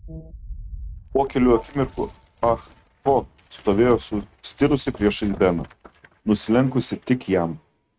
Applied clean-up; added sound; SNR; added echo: neural mask model RNNoise.